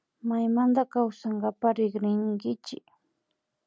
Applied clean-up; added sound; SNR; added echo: none; none; none; none.